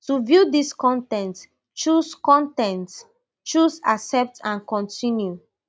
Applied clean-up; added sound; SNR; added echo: none; none; none; none.